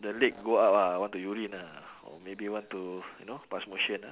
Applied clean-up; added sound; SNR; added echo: none; none; none; none.